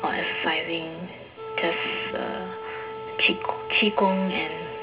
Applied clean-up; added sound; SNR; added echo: none; Wind instrument, woodwind instrument; 9 dB; reverberation time 0.2 s.